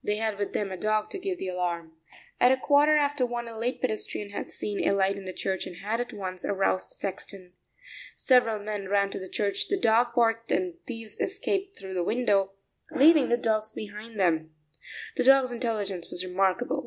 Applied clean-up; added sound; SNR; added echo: none; none; none; none.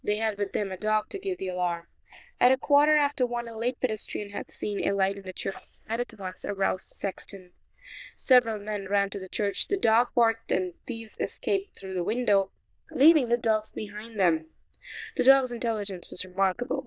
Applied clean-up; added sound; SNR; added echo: neural diffusion model UNIVERSE++.